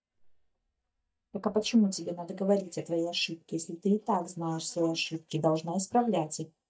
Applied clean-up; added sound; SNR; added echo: neural mask model DeepFilterNet 3.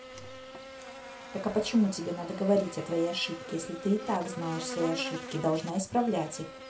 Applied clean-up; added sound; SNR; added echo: none; Buzz; 11 dB; reverberation time 0.2 s.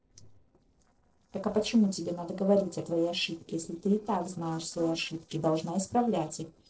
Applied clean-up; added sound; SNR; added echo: neural separator model SepFormer DNS4.